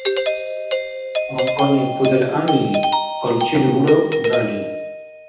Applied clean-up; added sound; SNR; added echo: none; Doorbell; 2 dB; reverberation time 0.8 s.